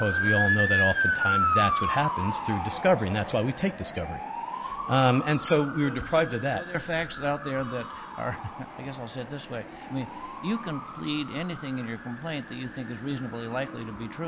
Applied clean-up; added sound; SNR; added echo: none; Motor vehicle (road) / Siren; 3 dB; none.